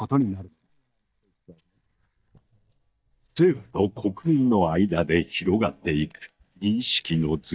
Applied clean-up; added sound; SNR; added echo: neural mask model DeepFilterNet 3.